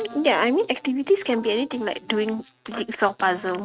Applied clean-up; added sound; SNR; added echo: neural mask model RNNoise.